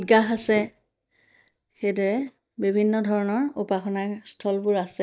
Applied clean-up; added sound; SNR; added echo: neural mask model DeepFilterNet 3.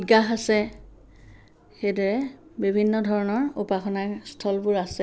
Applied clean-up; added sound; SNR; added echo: none; none; none; none.